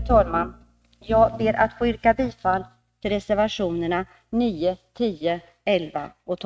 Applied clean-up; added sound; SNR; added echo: neural mask model RNNoise.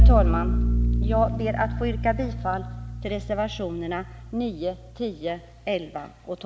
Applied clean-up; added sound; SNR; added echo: none; Bowed string instrument; -4 dB; none.